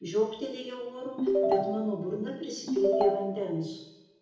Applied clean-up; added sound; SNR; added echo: neural separator model SepFormer DNS4.